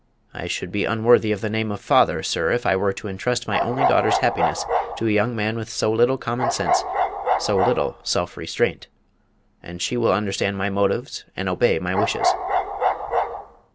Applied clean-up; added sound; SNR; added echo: none; Bark; 0 dB; none.